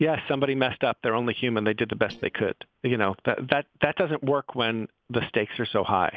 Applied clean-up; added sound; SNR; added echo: neural separator model SepFormer DNS4.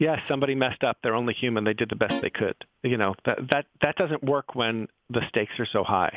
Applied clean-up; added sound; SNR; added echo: none; Guitar; 6 dB; none.